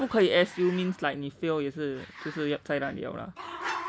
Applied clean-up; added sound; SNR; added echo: none; Growling; 13 dB; none.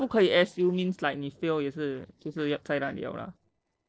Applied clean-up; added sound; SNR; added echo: neural separator model SepFormer DNS4.